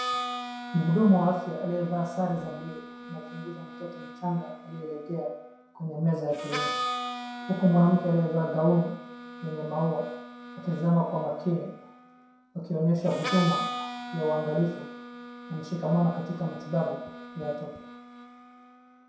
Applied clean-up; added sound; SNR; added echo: none; Harmonica; 10 dB; reverberation time 0.7 s.